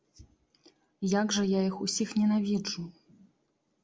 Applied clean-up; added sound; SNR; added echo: none; none; none; none.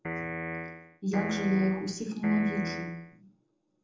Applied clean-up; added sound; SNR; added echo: none; Piano; 5 dB; reverberation time 0.6 s.